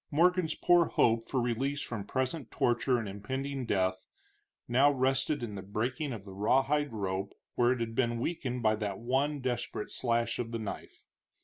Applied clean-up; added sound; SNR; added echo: none; none; none; none.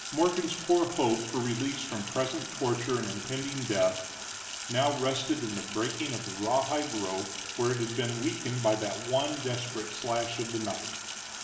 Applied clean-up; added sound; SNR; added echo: none; Sink (filling or washing); 8 dB; reverberation time 1.2 s.